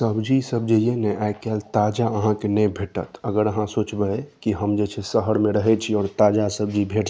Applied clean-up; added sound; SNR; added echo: none; none; none; none.